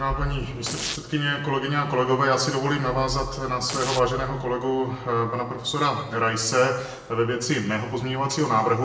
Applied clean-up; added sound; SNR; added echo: none; Domestic sounds, home sounds; 12 dB; reverberation time 0.9 s.